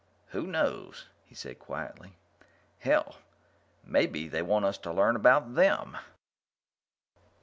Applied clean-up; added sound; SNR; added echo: none; none; none; none.